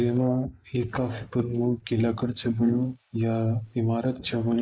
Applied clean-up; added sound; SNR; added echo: neural mask model Resemble Enhance denoiser.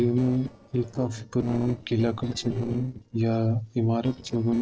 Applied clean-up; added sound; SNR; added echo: neural separator model SepFormer DNS4.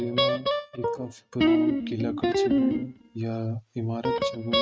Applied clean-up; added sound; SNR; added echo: neural mask model RNNoise.